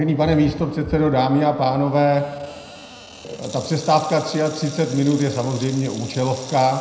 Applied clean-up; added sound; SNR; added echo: none; Sink (filling or washing) / Water tap, faucet; 19 dB; reverberation time 0.8 s.